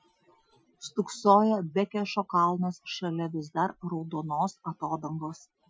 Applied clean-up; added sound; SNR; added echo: classical method Wiener filter.